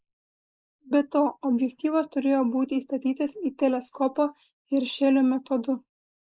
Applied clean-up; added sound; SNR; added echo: neural mask model Resemble Enhance denoiser.